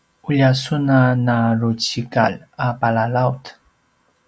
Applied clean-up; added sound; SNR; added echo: none; none; none; none.